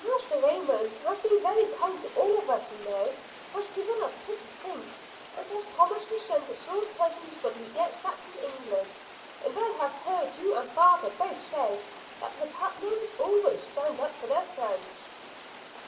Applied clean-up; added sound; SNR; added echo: none; Rain; 16 dB; reverberation time 2.6 s.